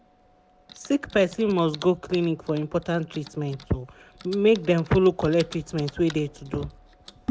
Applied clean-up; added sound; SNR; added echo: none; Typing; 17 dB; none.